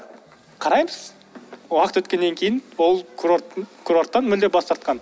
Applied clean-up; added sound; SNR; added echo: none; none; none; none.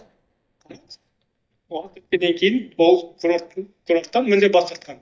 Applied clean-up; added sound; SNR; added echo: neural mask model DeepFilterNet 3.